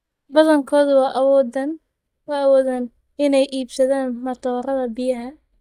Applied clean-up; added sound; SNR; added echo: neural mask model DeepFilterNet 3.